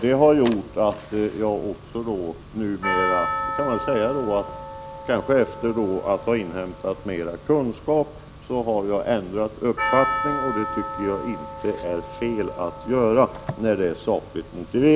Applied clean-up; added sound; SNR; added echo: none; Percussion; 9 dB; none.